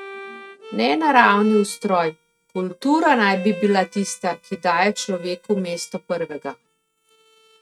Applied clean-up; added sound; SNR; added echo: neural mask model RNNoise.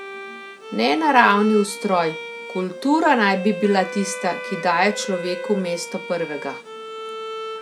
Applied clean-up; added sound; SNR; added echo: none; Wind instrument, woodwind instrument + Bowed string instrument; 11 dB; none.